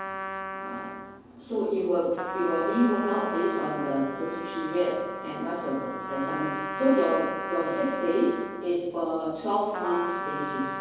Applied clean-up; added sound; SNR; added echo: none; Trumpet; 7 dB; reverberation time 1.3 s.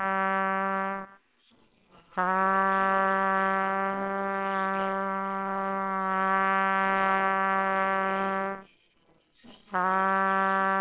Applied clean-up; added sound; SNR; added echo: neural separator model SepFormer WHAMR!.